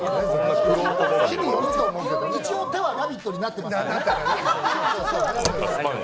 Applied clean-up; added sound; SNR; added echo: none; Chicken, rooster + Car; 3 dB; none.